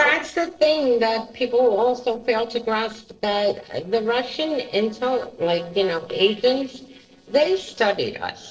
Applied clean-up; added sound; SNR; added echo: neural separator model SepFormer DNS4.